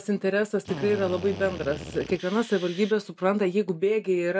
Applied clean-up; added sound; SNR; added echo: none; Drill; 13 dB; none.